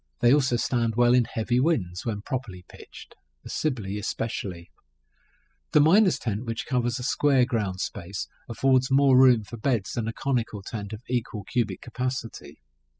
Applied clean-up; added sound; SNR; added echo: classical method spectral subtraction.